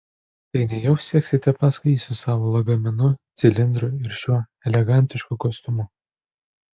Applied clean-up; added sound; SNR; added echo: none; none; none; none.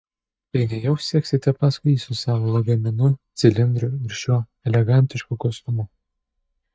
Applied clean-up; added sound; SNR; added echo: neural mask model DeepFilterNet 3.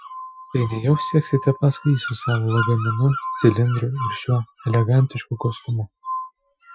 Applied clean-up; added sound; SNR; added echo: classical method Wiener filter.